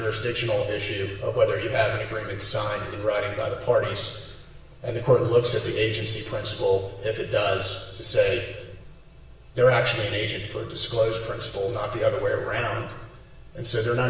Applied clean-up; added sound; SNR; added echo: none; none; none; reverberation time 1.1 s.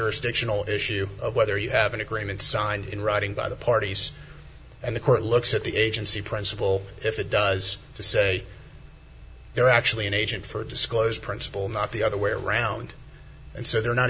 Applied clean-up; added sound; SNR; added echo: none; none; none; none.